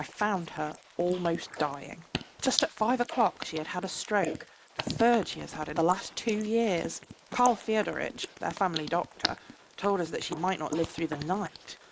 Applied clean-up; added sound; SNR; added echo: neural mask model Resemble Enhance denoiser.